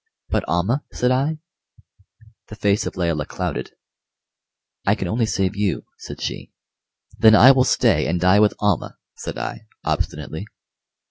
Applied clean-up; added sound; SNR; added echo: none; none; none; none.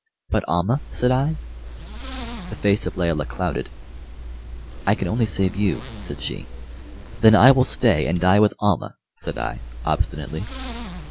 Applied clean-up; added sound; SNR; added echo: none; Zipper (clothing); 11 dB; none.